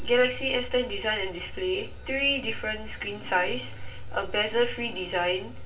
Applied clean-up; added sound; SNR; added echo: none; Engine starting / Motorcycle; 17 dB; reverberation time 0.2 s.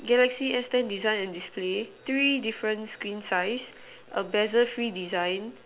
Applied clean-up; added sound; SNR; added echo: none; none; none; none.